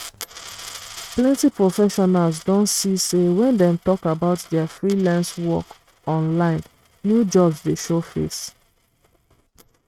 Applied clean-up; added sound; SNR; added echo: neural mask model RNNoise.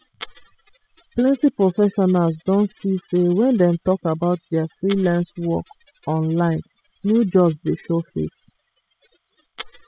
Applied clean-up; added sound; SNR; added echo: classical method spectral subtraction.